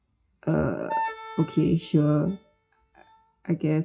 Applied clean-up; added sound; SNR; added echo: classical method WPE with log-MMSE.